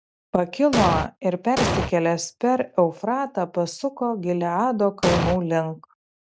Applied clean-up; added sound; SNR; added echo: none; Explosion; -1 dB; none.